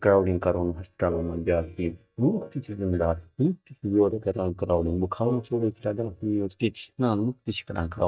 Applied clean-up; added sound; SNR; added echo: neural mask model DeepFilterNet 3.